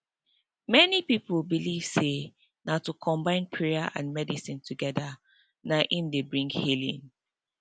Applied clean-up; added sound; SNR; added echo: none; none; none; none.